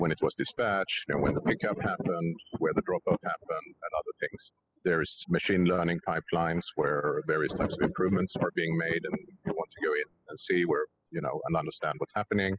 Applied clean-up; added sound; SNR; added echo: classical method spectral subtraction.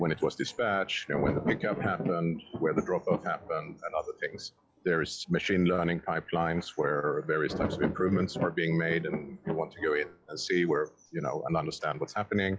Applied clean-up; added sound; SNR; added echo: classical method log-MMSE.